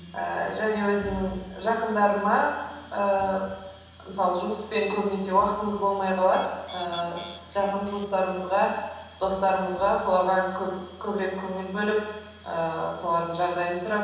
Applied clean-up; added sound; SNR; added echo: none; Bird; 18 dB; reverberation time 1.1 s.